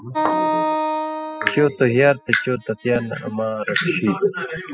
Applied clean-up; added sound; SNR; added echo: classical method spectral subtraction.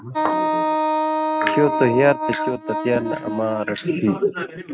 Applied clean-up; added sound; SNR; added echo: neural mask model RNNoise.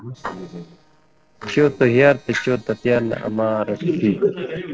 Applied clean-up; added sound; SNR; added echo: neural separator model SepFormer DNS4.